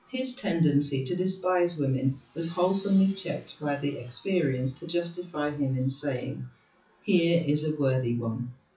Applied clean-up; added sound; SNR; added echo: classical method WPE with log-MMSE.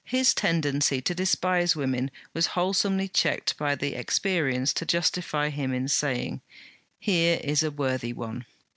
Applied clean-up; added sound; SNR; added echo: none; none; none; none.